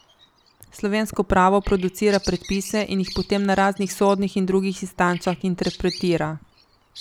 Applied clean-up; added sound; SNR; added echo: none; Bird vocalization, bird call, bird song; 19 dB; none.